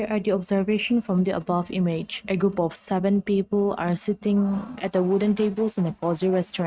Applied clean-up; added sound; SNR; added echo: neural mask model RNNoise.